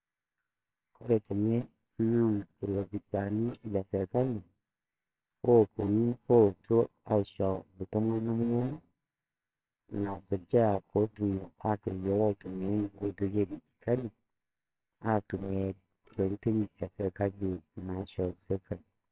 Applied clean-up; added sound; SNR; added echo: neural separator model SepFormer WHAMR!.